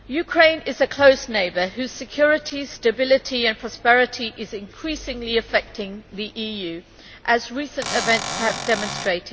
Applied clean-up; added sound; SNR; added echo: none; Cupboard open or close / Door; 7 dB; none.